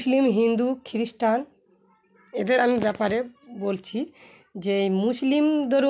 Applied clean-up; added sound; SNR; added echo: none; none; none; none.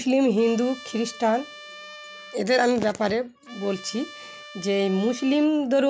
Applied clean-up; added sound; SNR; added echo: none; Trumpet; 19 dB; none.